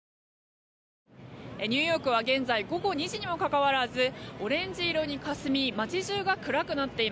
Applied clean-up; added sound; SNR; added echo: none; none; none; none.